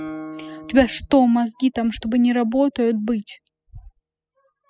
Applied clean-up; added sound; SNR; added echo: classical method spectral subtraction.